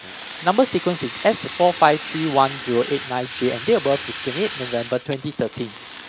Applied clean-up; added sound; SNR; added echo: none; Fire; 10 dB; none.